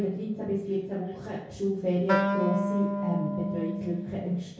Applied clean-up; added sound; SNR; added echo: none; Wind instrument, woodwind instrument; 0 dB; reverberation time 0.6 s.